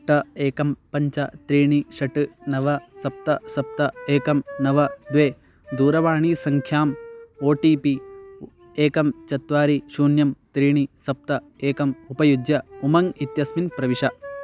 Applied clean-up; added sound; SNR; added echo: none; Wind instrument, woodwind instrument; 19 dB; none.